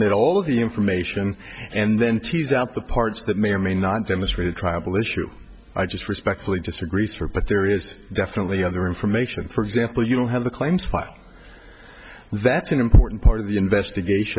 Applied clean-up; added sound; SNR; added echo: none; none; none; none.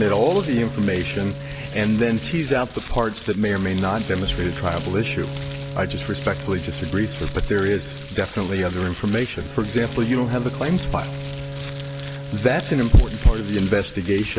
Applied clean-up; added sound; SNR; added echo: none; Crumpling, crinkling + Bowed string instrument; 10 dB; none.